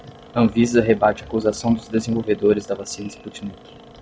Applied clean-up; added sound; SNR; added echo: none; none; none; none.